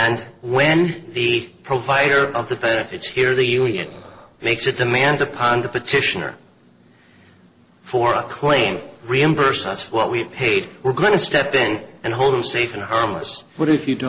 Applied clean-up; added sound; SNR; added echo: neural separator model SepFormer DNS4.